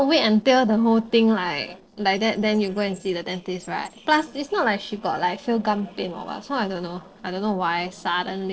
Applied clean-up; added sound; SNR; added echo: neural separator model SepFormer DNS4.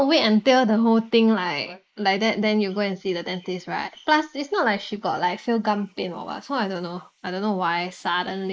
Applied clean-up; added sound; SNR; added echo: neural mask model Resemble Enhance denoiser.